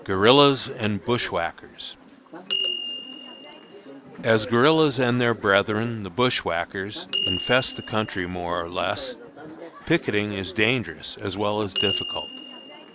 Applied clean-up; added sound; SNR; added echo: none; Door / Bell; 7 dB; none.